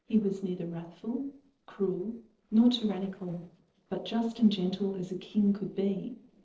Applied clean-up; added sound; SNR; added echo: neural separator model SepFormer DNS4.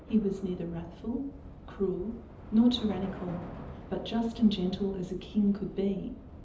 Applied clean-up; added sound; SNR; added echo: none; Subway, metro, underground / Train; 14 dB; reverberation time 1.2 s.